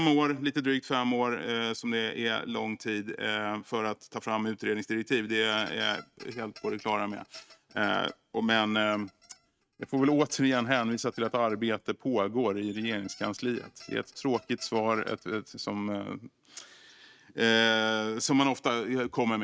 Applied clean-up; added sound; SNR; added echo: neural mask model RNNoise.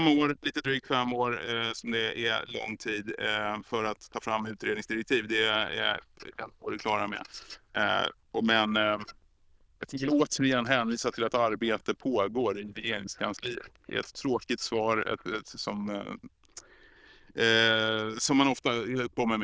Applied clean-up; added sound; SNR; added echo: neural diffusion model UNIVERSE++.